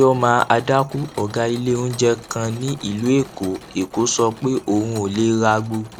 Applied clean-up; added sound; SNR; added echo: none; Mechanisms; 20 dB; none.